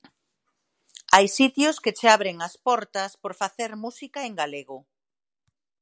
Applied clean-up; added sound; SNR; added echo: none; none; none; none.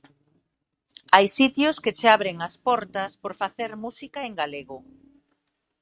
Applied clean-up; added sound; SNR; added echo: neural mask model RNNoise.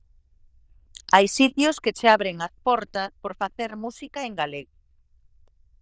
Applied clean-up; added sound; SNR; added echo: neural diffusion model UNIVERSE++.